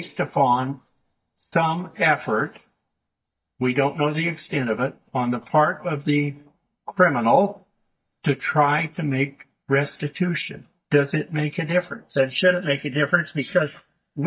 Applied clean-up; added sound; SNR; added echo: neural mask model DeepFilterNet 3.